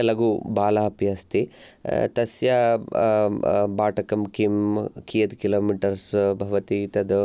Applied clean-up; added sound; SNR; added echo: none; none; none; none.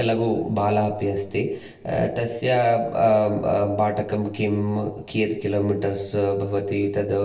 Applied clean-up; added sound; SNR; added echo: none; none; none; reverberation time 0.8 s.